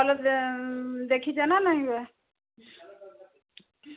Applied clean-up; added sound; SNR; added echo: none; none; none; none.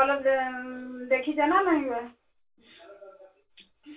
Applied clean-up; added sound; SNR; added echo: none; none; none; reverberation time 0.1 s.